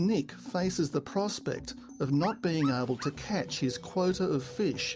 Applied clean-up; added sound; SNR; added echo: none; Dog; 14 dB; none.